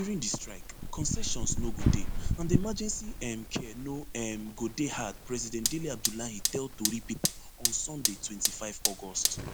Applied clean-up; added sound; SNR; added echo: none; Fire; -3 dB; none.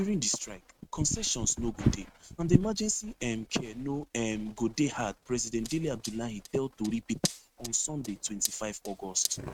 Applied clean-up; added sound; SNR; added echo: neural mask model RNNoise.